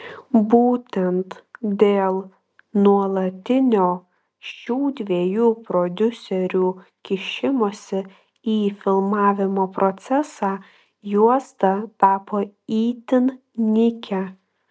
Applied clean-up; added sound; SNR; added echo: none; none; none; none.